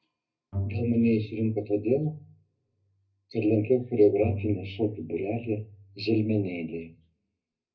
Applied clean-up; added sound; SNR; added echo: none; Bowed string instrument; 11 dB; reverberation time 0.4 s.